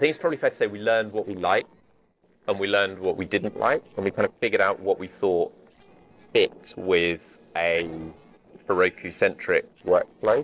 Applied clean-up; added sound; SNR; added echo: neural separator model SepFormer DNS4.